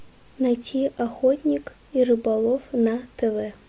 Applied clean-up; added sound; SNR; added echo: none; none; none; none.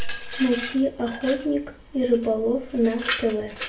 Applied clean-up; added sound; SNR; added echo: none; Glass; 9 dB; reverberation time 0.3 s.